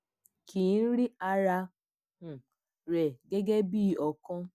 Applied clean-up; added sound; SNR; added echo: none; none; none; none.